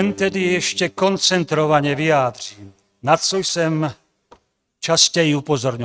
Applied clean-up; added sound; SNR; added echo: neural mask model RNNoise.